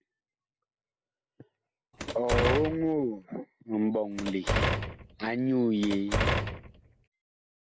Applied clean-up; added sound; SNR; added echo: none; Door; -1 dB; none.